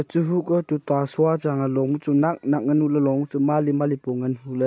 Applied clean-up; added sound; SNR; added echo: none; none; none; none.